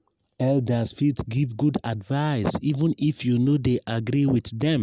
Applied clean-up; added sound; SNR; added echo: none; none; none; none.